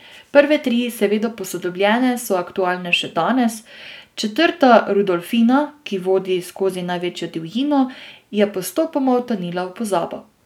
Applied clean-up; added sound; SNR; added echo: none; none; none; none.